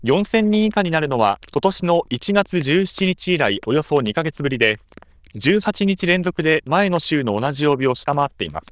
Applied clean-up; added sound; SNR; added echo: neural diffusion model UNIVERSE++.